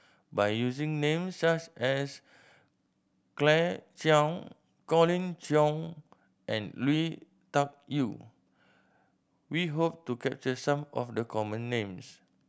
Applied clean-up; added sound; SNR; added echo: none; none; none; none.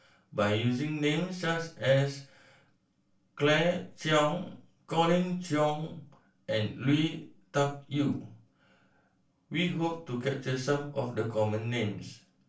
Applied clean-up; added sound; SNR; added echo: none; none; none; reverberation time 0.3 s.